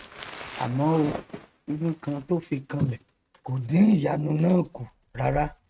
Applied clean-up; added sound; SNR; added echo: neural mask model RNNoise.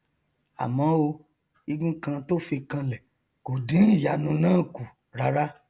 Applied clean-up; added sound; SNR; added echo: none; none; none; none.